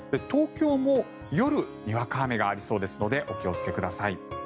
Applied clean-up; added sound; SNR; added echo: none; none; none; none.